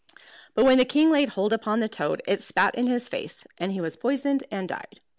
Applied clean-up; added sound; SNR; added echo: none; none; none; none.